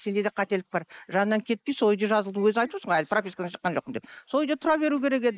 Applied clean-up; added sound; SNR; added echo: neural mask model Resemble Enhance denoiser.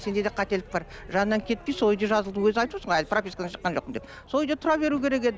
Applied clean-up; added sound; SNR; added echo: none; Crowd / Fireworks + Boat, Water vehicle; 19 dB; none.